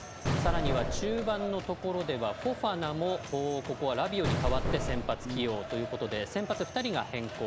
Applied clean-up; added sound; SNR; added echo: none; Explosion; 3 dB; none.